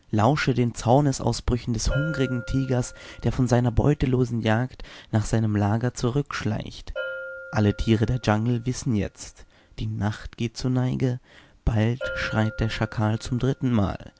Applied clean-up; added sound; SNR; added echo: none; Bell; 17 dB; none.